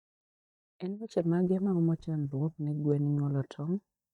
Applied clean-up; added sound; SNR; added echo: neural mask model DeepFilterNet 3.